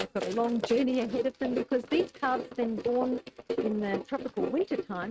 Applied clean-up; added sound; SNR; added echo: neural mask model RNNoise.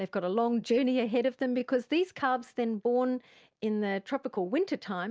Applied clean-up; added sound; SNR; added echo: none; none; none; none.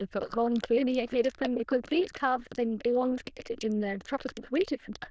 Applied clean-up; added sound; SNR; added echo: neural diffusion model UNIVERSE++.